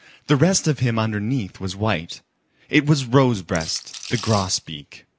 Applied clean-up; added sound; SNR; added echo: none; Rattle / Rattle (instrument); 13 dB; none.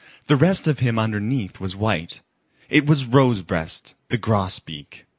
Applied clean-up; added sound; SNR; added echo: none; none; none; none.